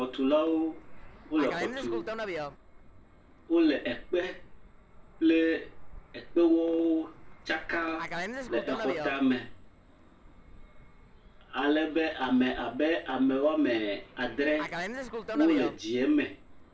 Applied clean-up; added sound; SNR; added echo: none; Fixed-wing aircraft, airplane; 12 dB; reverberation time 0.3 s.